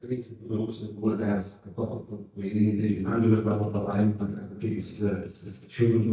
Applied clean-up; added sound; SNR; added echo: neural mask model DeepFilterNet 3.